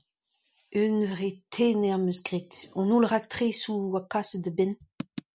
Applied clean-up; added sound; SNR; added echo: none; none; none; none.